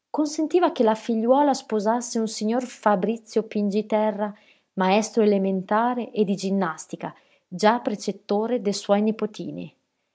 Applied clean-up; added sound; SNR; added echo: none; none; none; none.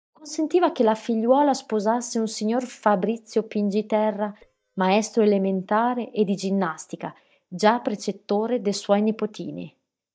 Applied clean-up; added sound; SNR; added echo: neural mask model DeepFilterNet 3.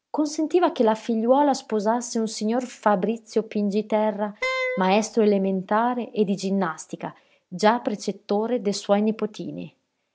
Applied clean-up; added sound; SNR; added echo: none; Wind instrument, woodwind instrument; 6 dB; none.